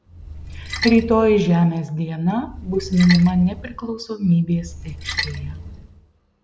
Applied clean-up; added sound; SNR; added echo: none; Splash, splatter; 12 dB; none.